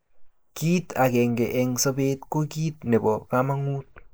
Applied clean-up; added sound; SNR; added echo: neural mask model Resemble Enhance denoiser.